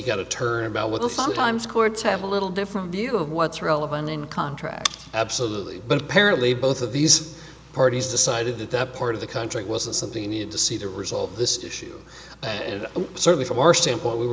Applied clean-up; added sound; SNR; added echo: none; none; none; none.